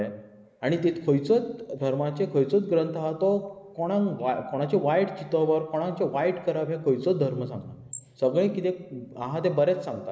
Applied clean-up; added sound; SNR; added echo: neural mask model Resemble Enhance denoiser.